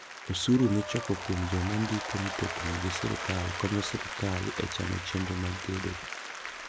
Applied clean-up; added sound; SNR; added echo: none; Applause; 6 dB; none.